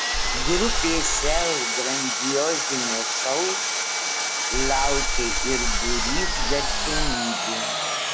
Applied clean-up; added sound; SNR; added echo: none; Sawing + Water / Splash, splatter; -5 dB; none.